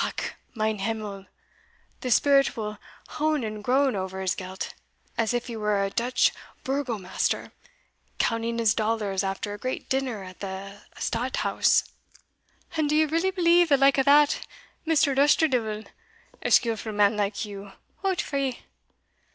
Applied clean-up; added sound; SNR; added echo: none; none; none; none.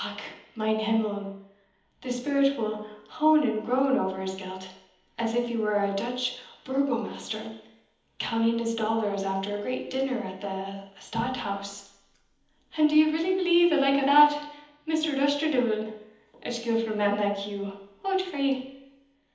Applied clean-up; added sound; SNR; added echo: none; none; none; reverberation time 1.3 s.